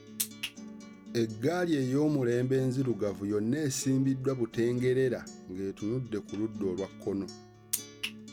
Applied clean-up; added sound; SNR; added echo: none; Acoustic guitar; 16 dB; none.